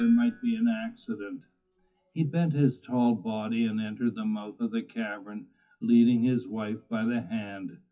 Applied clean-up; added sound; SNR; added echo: classical method WPE with log-MMSE.